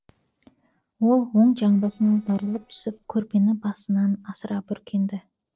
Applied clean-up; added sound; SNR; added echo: neural separator model SepFormer DNS4.